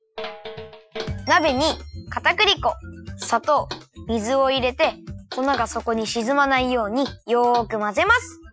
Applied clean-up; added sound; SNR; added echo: classical method Wiener filter.